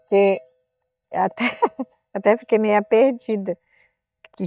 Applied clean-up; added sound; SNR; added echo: neural mask model DeepFilterNet 3.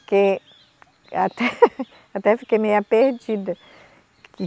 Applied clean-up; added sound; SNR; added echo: none; none; none; none.